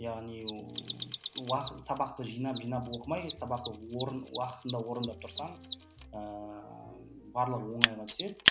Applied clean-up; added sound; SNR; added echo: none; Mechanisms; 0 dB; none.